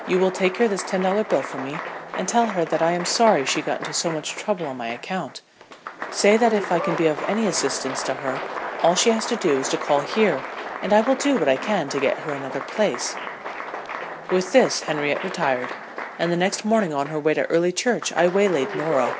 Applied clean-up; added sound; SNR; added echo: none; Applause; 9 dB; none.